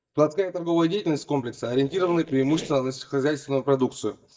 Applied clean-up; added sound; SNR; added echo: neural mask model DeepFilterNet 3.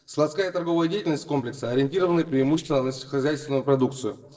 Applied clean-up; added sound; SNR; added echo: neural separator model SepFormer DNS4.